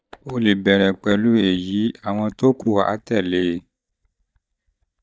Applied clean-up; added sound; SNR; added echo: neural mask model DeepFilterNet 3.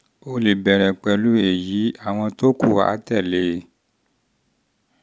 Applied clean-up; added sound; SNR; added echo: none; none; none; none.